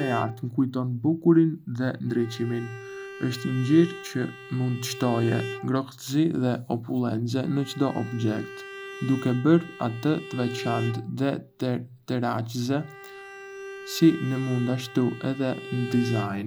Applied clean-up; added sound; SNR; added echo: none; Bowed string instrument; 14 dB; none.